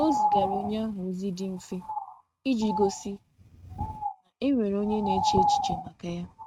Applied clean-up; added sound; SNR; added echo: neural mask model RNNoise.